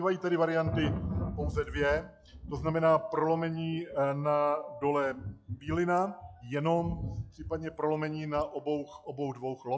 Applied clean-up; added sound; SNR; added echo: classical method log-MMSE.